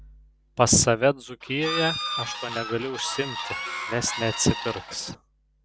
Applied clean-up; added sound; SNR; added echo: none; Bird / Fowl; 6 dB; none.